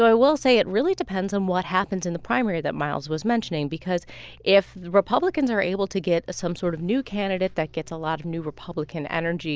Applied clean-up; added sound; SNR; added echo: none; none; none; none.